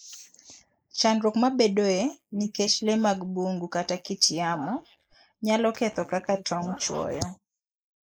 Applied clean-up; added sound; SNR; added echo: neural mask model Resemble Enhance denoiser.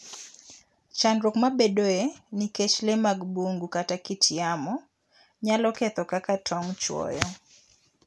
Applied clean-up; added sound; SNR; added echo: none; none; none; none.